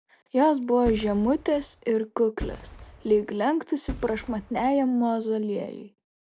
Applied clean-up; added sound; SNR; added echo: none; Fireworks; 15 dB; none.